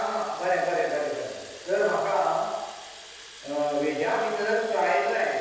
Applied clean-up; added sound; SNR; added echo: none; Fill (with liquid) / Water tap, faucet; 17 dB; reverberation time 1.1 s.